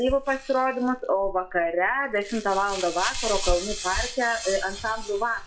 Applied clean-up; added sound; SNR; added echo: classical method log-MMSE.